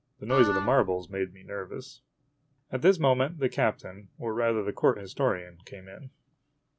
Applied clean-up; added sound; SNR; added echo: none; Wind instrument, woodwind instrument; 5 dB; none.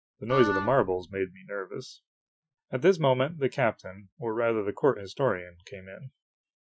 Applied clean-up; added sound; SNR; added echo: classical method Wiener filter.